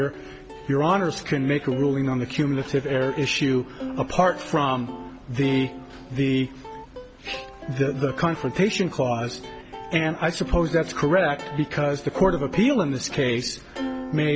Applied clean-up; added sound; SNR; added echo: none; Plucked string instrument; 13 dB; none.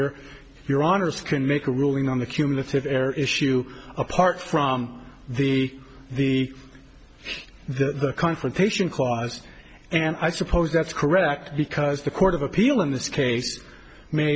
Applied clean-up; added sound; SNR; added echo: none; none; none; none.